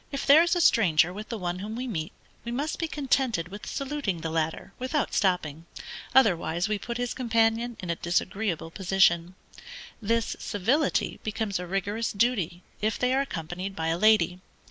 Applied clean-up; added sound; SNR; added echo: none; none; none; none.